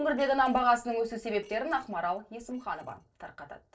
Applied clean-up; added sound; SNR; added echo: neural separator model SepFormer DNS4.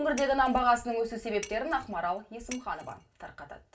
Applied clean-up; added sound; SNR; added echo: none; Shatter; 20 dB; reverberation time 0.2 s.